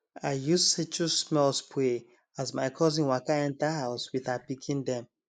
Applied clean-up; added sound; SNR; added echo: neural mask model Resemble Enhance denoiser.